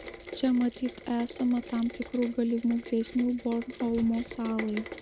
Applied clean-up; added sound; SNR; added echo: none; Rain; 12 dB; none.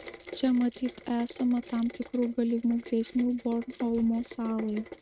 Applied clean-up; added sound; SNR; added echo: neural mask model RNNoise.